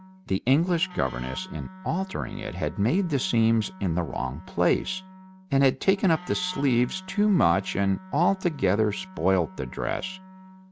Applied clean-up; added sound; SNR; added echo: none; Wind instrument, woodwind instrument; 19 dB; none.